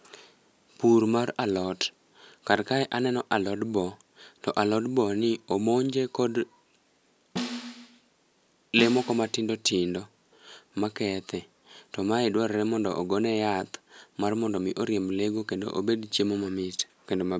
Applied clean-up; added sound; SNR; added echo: none; Snare drum; 10 dB; none.